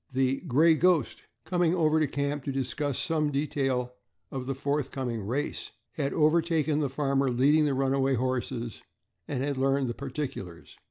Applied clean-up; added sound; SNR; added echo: none; none; none; none.